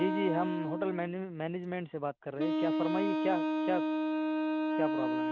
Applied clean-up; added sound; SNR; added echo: none; Wind instrument, woodwind instrument; -3 dB; none.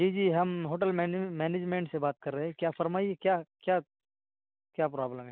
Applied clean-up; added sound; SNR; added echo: none; none; none; none.